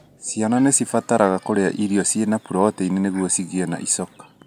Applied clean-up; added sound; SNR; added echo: none; none; none; none.